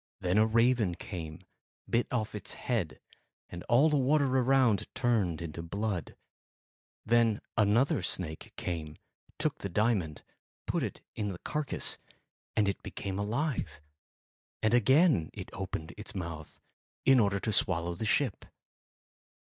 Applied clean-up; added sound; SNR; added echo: neural mask model DeepFilterNet 3.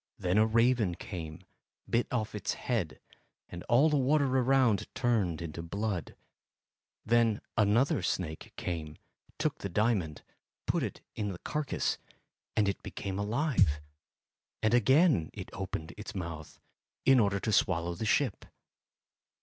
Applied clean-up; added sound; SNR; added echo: none; Thump, thud; 0 dB; none.